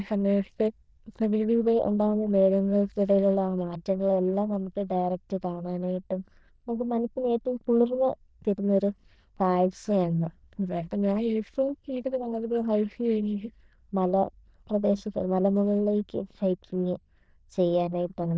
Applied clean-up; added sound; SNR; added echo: neural diffusion model UNIVERSE++.